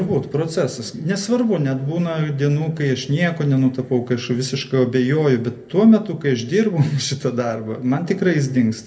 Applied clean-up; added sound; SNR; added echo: none; none; none; reverberation time 0.3 s.